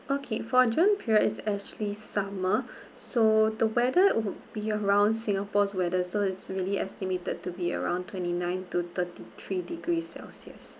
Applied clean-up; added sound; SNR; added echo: none; none; none; none.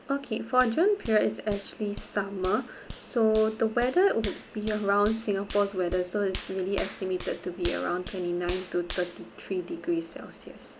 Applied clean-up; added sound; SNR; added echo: none; Hands; 11 dB; none.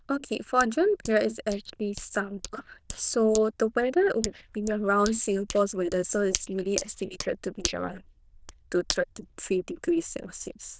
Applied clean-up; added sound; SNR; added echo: neural diffusion model UNIVERSE++.